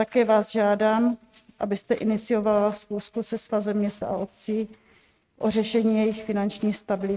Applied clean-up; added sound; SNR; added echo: neural mask model RNNoise.